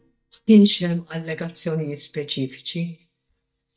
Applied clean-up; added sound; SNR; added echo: neural mask model DeepFilterNet 3.